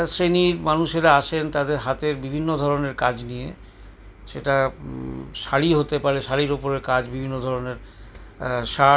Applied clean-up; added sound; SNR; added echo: none; none; none; none.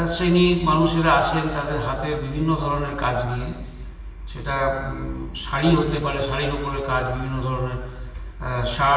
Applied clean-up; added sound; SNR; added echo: none; none; none; reverberation time 1.4 s.